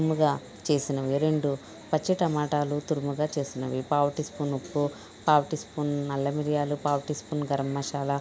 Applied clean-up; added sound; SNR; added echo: none; none; none; none.